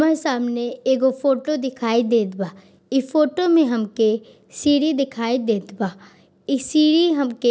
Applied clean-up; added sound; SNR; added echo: none; none; none; none.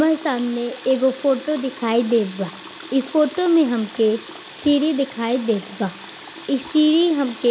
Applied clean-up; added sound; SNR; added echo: none; Water tap, faucet; 12 dB; none.